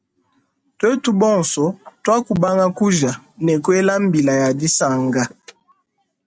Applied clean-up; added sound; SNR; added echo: none; none; none; none.